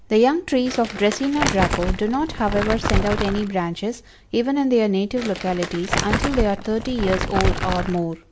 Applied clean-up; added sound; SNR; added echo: none; Crumpling, crinkling; 3 dB; none.